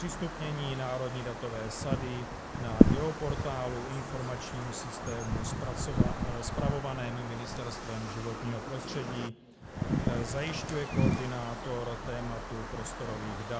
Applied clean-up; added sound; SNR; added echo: none; Wind; -4 dB; none.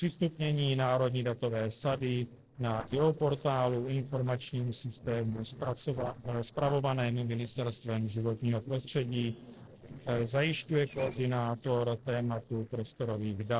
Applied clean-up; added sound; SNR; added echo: neural separator model SepFormer DNS4.